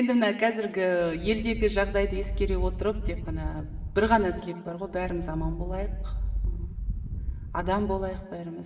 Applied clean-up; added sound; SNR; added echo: none; Thunder / Wind; 3 dB; reverberation time 1.8 s.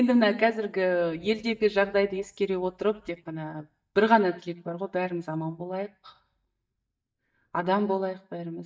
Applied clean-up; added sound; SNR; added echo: neural mask model DeepFilterNet 3.